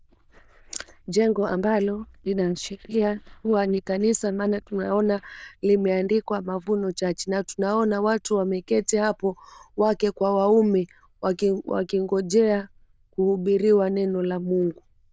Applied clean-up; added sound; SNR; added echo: neural diffusion model UNIVERSE++.